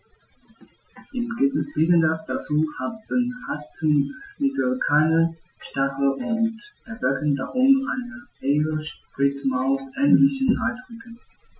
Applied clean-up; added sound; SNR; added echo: classical method Wiener filter.